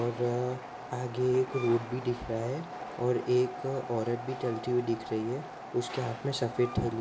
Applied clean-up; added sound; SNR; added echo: none; Train; 11 dB; reverberation time 0.8 s.